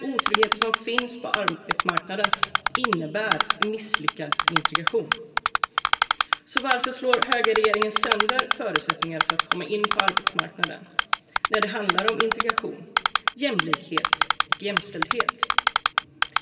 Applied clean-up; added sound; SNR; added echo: none; Typing; -5 dB; reverberation time 2.7 s.